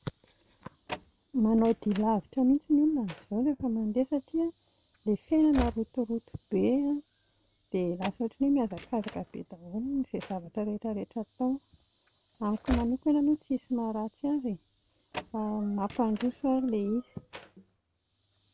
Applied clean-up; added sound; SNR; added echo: none; Slam / Train; 16 dB; none.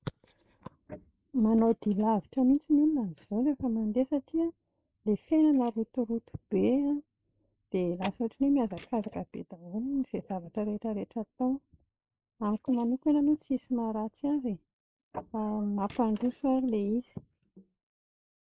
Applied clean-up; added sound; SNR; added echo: neural mask model Resemble Enhance denoiser.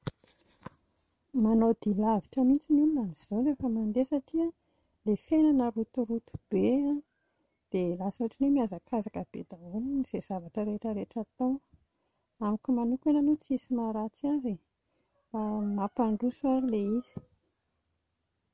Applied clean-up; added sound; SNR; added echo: none; none; none; none.